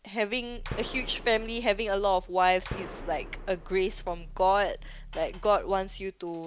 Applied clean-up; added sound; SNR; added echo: none; Growling + Gunshot, gunfire; 12 dB; none.